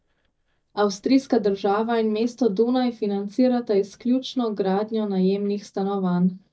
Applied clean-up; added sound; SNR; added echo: neural mask model DeepFilterNet 3.